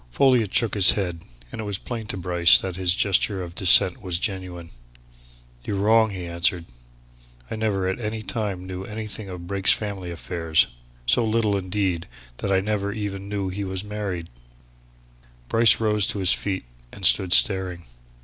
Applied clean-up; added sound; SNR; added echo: none; none; none; none.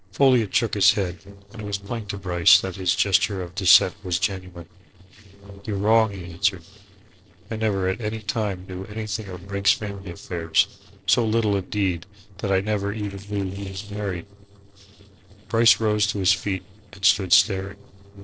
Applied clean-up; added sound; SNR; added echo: neural separator model SepFormer DNS4.